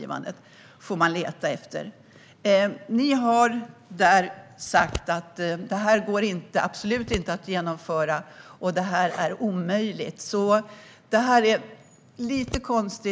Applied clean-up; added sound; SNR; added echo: none; Scissors; 13 dB; none.